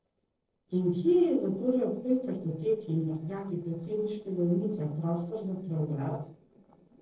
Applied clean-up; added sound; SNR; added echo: neural separator model SepFormer DNS4.